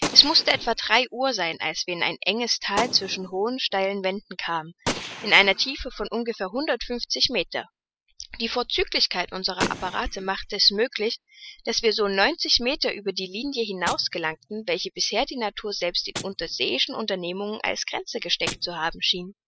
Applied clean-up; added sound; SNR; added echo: classical method spectral subtraction.